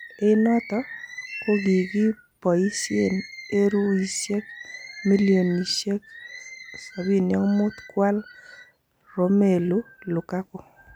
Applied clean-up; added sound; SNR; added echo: none; Bird; 17 dB; none.